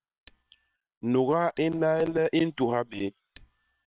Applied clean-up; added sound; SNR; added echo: neural separator model SepFormer WHAM!.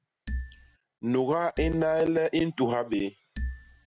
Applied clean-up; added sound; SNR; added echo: none; Marimba, xylophone; 6 dB; none.